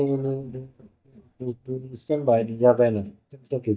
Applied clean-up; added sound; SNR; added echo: neural mask model DeepFilterNet 3.